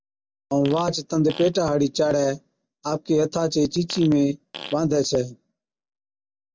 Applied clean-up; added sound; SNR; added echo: none; Fart; 17 dB; none.